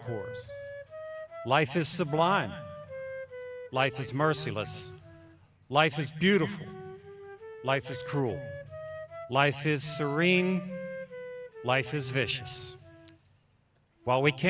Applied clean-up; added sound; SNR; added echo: none; Wind instrument, woodwind instrument; 13 dB; none.